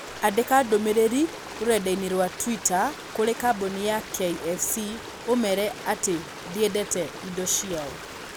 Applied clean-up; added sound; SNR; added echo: none; Stream; 13 dB; none.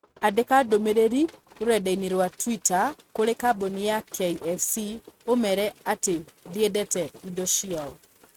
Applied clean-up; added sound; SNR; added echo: neural mask model RNNoise.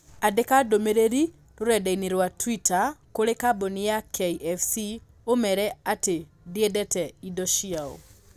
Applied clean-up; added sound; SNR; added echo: none; none; none; none.